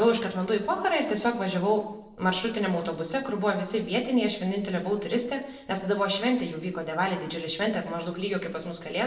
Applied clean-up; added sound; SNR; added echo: none; none; none; reverberation time 0.7 s.